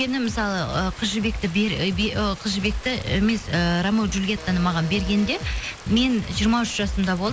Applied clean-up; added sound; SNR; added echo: none; Rain + Alarm; 18 dB; none.